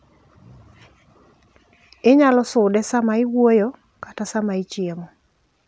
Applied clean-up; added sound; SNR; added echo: none; none; none; none.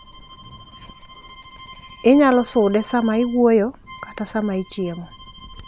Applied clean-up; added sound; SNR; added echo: none; Bowed string instrument + Crackle; 20 dB; none.